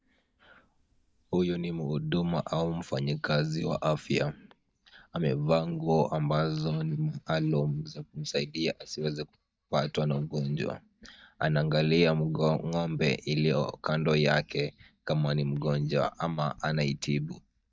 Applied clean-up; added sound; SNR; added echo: neural mask model DeepFilterNet 3.